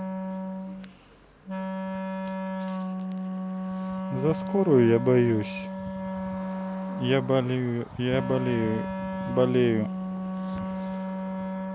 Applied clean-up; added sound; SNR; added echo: none; Wind instrument, woodwind instrument; 4 dB; none.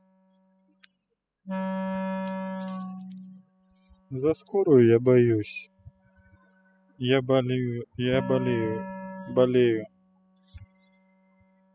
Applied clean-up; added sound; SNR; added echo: classical method spectral subtraction.